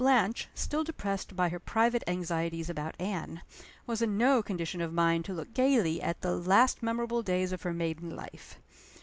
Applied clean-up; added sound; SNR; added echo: none; none; none; none.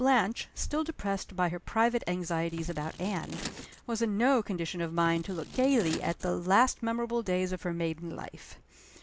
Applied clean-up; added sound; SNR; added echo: none; Scissors; 15 dB; none.